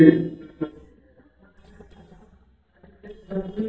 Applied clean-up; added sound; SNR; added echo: neural mask model DeepFilterNet 3.